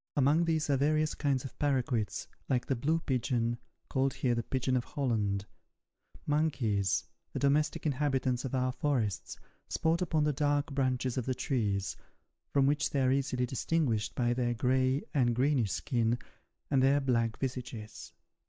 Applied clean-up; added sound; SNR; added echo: none; none; none; none.